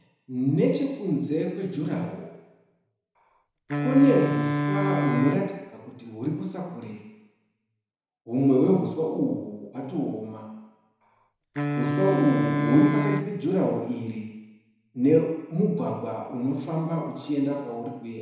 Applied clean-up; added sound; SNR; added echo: none; Wind instrument, woodwind instrument; 1 dB; reverberation time 1.0 s.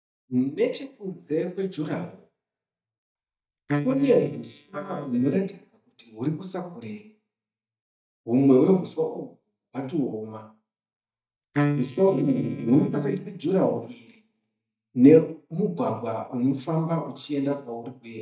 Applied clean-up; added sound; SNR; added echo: neural mask model DeepFilterNet 3.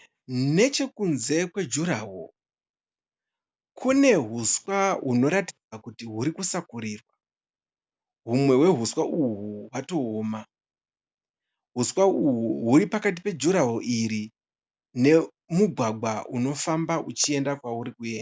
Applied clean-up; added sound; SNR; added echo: none; none; none; none.